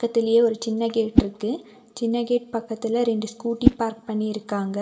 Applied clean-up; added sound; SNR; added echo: none; Whoosh, swoosh, swish; 4 dB; reverberation time 1.2 s.